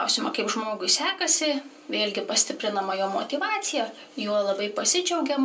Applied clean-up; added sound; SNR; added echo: none; none; none; reverberation time 0.2 s.